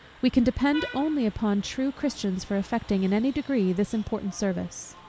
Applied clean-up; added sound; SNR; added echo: none; Vehicle horn, car horn, honking; 19 dB; none.